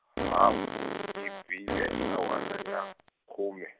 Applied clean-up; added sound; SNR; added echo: none; Fart; 1 dB; none.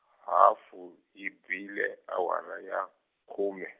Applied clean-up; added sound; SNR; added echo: none; none; none; none.